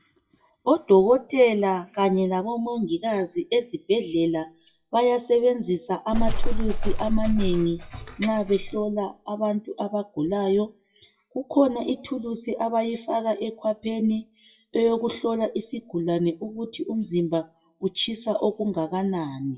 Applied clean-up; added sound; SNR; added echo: classical method WPE with log-MMSE.